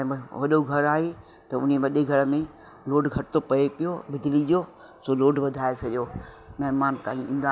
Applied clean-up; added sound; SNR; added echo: none; none; none; none.